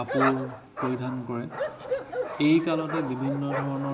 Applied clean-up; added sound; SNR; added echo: none; Bark; 4 dB; reverberation time 1.8 s.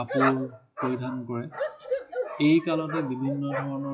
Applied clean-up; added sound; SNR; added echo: classical method WPE with log-MMSE.